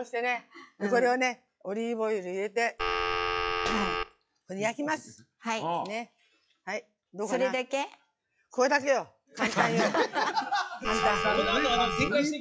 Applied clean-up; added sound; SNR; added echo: classical method log-MMSE.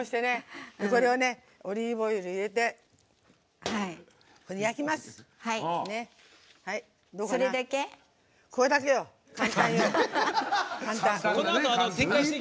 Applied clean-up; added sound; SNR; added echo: none; none; none; none.